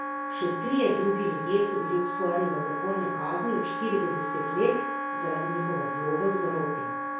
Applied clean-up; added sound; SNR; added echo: none; Wind instrument, woodwind instrument; 3 dB; reverberation time 0.6 s.